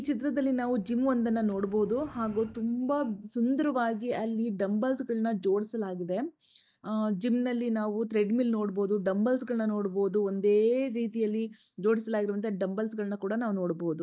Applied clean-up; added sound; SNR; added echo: neural mask model DeepFilterNet 3.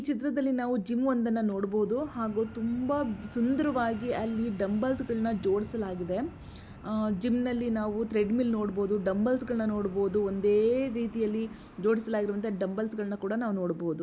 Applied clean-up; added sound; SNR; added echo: none; Fixed-wing aircraft, airplane; 18 dB; none.